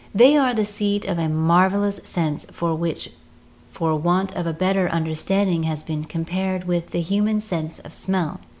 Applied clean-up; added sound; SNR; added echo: none; none; none; none.